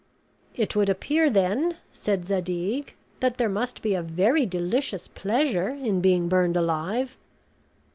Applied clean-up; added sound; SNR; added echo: none; none; none; none.